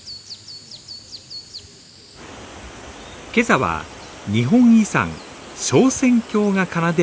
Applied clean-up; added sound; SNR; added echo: none; none; none; none.